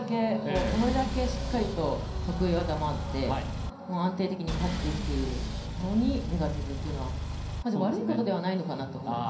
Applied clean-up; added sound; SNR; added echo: none; Engine; 2 dB; reverberation time 0.6 s.